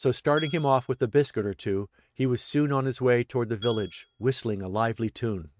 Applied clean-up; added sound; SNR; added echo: neural mask model RNNoise.